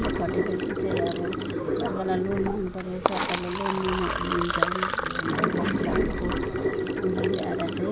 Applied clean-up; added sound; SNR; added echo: none; Sink (filling or washing); -4 dB; none.